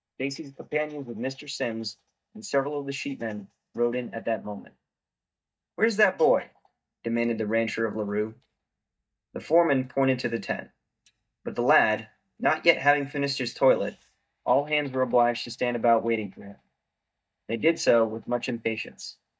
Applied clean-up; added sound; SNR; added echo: neural mask model DeepFilterNet 3.